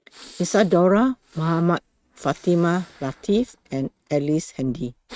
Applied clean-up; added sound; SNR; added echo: neural mask model RNNoise.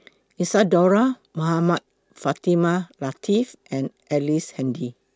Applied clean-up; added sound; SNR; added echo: none; none; none; none.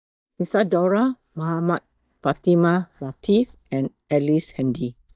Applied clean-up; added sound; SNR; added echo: neural mask model DeepFilterNet 3.